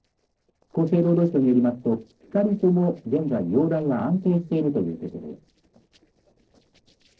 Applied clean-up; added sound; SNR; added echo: neural separator model SepFormer DNS4.